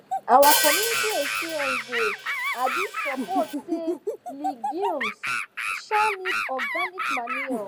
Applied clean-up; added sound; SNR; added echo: none; Hi-hat + Animal; 0 dB; none.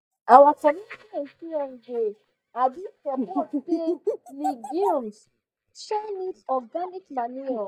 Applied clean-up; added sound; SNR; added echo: neural mask model DeepFilterNet 3.